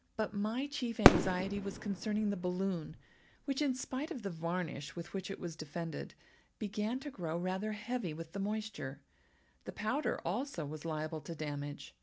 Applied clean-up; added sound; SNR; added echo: none; Fireworks; -4 dB; none.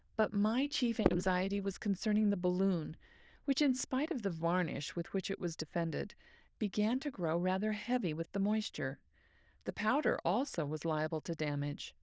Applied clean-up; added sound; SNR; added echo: neural diffusion model UNIVERSE++.